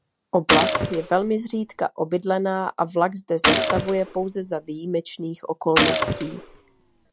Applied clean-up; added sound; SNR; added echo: none; Gunshot, gunfire; 0 dB; none.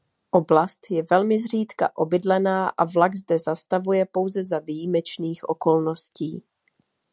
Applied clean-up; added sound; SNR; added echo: none; none; none; none.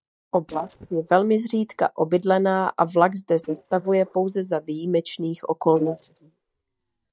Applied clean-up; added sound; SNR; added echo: neural mask model DeepFilterNet 3.